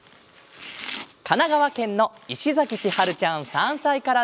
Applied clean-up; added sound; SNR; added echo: none; Domestic sounds, home sounds; 15 dB; none.